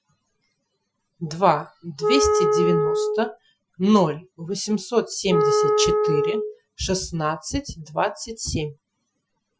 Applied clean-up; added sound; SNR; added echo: classical method Wiener filter.